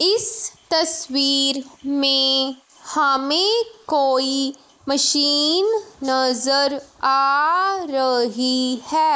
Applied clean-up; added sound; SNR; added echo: neural mask model Resemble Enhance denoiser.